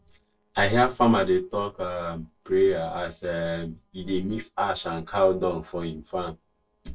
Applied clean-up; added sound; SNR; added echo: neural separator model SepFormer DNS4.